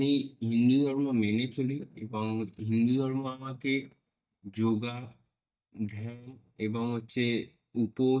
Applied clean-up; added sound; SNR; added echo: neural mask model DeepFilterNet 3.